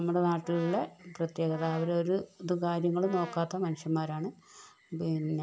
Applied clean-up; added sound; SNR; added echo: none; Brass instrument; 17 dB; none.